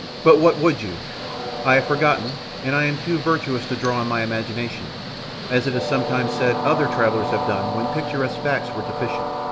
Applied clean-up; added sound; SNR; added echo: none; Train; 6 dB; none.